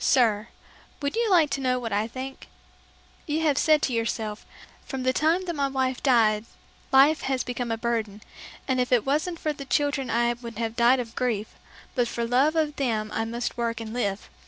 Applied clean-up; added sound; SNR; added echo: none; none; none; none.